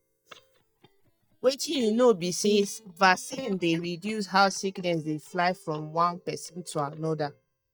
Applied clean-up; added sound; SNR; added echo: neural mask model DeepFilterNet 3.